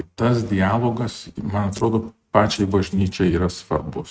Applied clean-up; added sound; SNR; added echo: neural mask model RNNoise.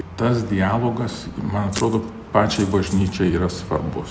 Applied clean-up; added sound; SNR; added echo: none; Rattle (instrument) + Shatter; 16 dB; none.